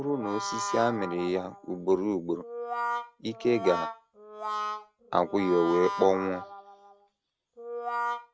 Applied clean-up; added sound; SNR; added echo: none; Brass instrument; 6 dB; none.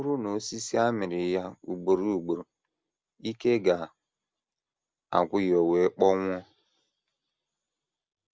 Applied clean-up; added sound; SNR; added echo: none; none; none; none.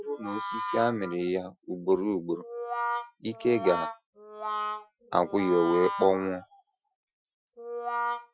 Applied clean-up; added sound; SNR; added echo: classical method Wiener filter.